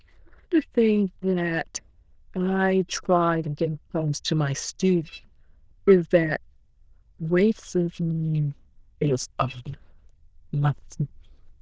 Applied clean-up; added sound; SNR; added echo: neural diffusion model UNIVERSE++.